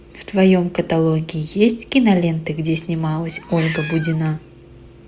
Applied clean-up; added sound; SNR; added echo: none; Meow; 15 dB; none.